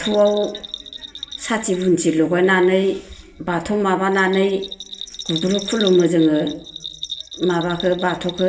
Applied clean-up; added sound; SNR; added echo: none; Bell; 15 dB; reverberation time 0.6 s.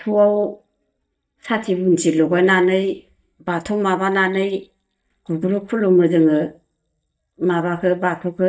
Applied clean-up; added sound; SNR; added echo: neural mask model DeepFilterNet 3.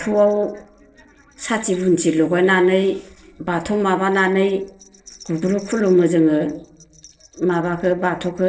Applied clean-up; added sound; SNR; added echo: neural separator model SepFormer DNS4.